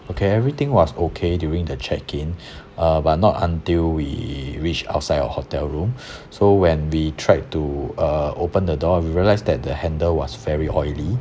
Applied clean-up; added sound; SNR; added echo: none; none; none; none.